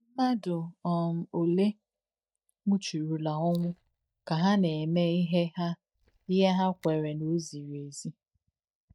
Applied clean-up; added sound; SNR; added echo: neural mask model DeepFilterNet 3.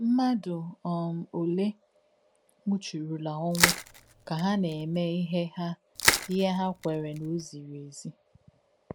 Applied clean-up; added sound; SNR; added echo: none; Crushing; 0 dB; none.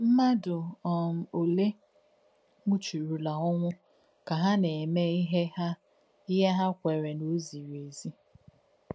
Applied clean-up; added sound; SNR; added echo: none; none; none; none.